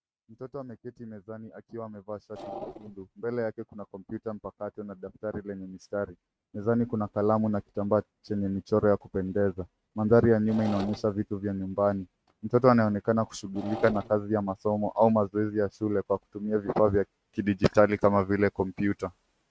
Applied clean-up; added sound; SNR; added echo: neural mask model RNNoise.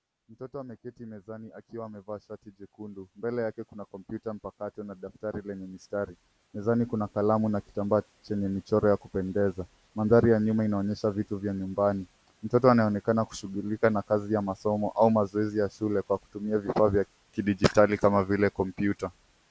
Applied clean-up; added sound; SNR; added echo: none; none; none; none.